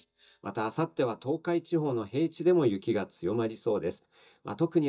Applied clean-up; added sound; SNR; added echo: neural mask model DeepFilterNet 3.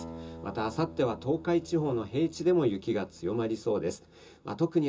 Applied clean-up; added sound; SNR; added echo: none; Acoustic guitar; 18 dB; reverberation time 0.2 s.